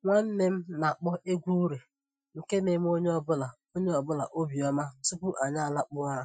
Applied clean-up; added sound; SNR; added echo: classical method Wiener filter.